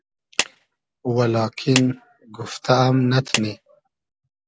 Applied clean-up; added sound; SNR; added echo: none; Clapping; 9 dB; none.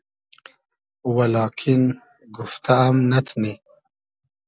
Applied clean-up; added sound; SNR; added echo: none; none; none; none.